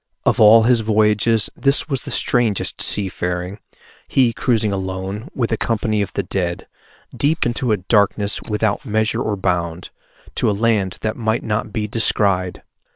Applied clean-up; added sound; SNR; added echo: neural separator model SepFormer WHAM!.